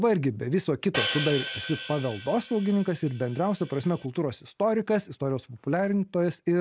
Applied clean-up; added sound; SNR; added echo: none; Hi-hat; 5 dB; none.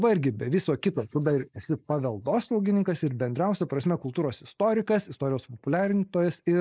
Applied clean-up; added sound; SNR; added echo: neural mask model Resemble Enhance denoiser.